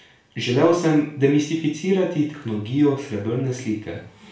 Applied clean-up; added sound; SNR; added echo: none; none; none; reverberation time 0.3 s.